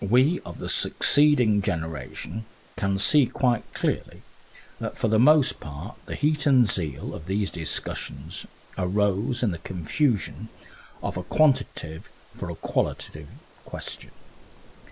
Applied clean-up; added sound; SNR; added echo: neural mask model Resemble Enhance denoiser.